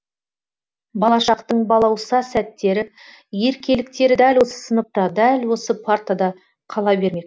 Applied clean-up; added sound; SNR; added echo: none; none; none; none.